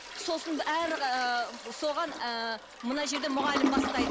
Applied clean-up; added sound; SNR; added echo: none; Toilet flush; 3 dB; none.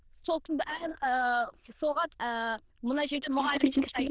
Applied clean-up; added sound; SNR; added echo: neural diffusion model UNIVERSE++.